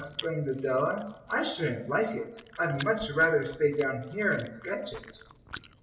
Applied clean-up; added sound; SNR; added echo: none; Chewing, mastication; 18 dB; reverberation time 0.6 s.